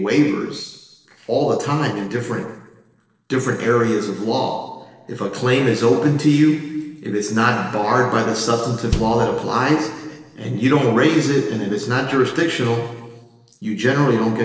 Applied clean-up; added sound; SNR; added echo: neural separator model SepFormer DNS4.